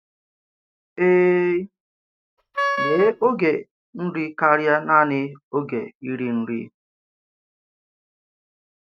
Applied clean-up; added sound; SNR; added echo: neural mask model RNNoise.